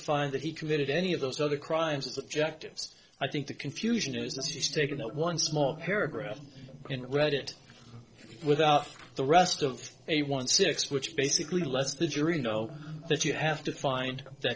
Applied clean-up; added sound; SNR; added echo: neural separator model SepFormer DNS4.